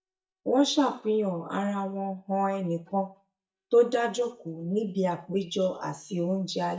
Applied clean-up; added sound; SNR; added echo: neural mask model DeepFilterNet 3.